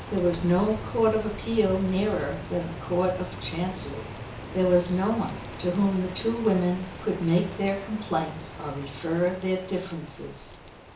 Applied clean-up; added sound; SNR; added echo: none; Rain; 11 dB; reverberation time 0.7 s.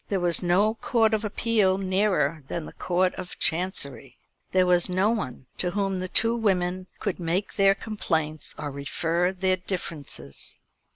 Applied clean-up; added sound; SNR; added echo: none; none; none; none.